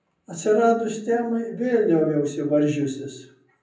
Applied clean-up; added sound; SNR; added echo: none; none; none; reverberation time 0.6 s.